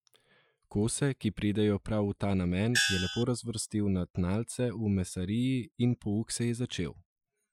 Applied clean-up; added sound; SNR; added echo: classical method Wiener filter.